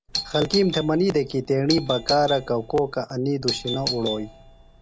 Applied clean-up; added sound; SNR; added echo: none; Doorbell; 9 dB; none.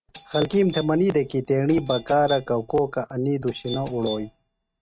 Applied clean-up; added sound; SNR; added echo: neural mask model RNNoise.